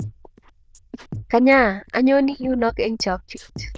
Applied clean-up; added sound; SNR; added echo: neural diffusion model UNIVERSE++.